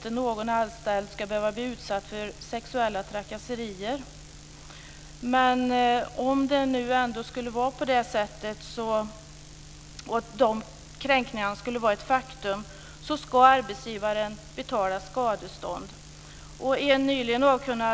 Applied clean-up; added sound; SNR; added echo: none; none; none; none.